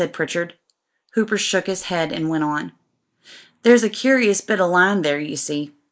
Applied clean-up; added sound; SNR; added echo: neural mask model Resemble Enhance denoiser.